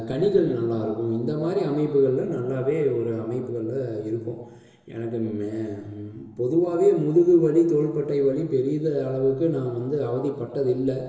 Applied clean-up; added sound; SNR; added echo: none; none; none; reverberation time 1.3 s.